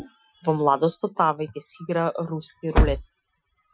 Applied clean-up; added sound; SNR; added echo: classical method Wiener filter.